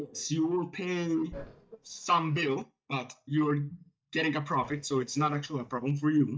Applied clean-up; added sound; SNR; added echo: neural mask model DeepFilterNet 3.